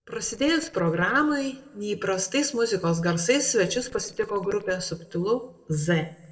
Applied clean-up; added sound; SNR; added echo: neural separator model SepFormer DNS4.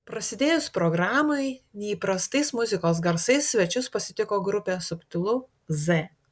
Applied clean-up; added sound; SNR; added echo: none; none; none; none.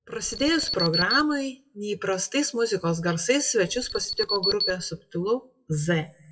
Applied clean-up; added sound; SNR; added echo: classical method WPE with log-MMSE.